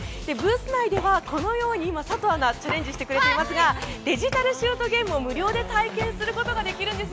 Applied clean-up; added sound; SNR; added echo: none; none; none; none.